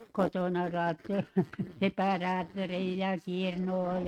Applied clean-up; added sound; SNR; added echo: neural mask model RNNoise.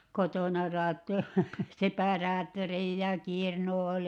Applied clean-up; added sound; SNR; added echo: none; none; none; none.